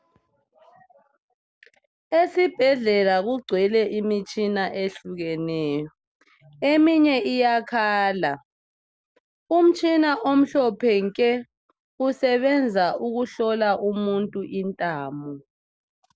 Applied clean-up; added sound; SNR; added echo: none; none; none; none.